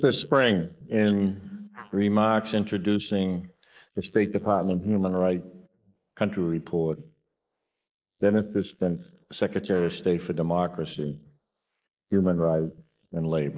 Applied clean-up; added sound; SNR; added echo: neural mask model Resemble Enhance denoiser.